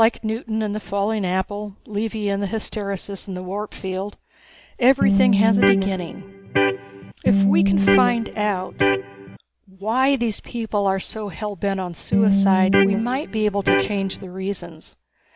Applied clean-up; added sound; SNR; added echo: none; Electric guitar; -4 dB; none.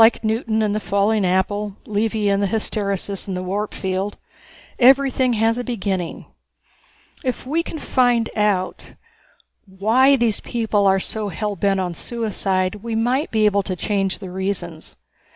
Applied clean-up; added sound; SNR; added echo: none; none; none; none.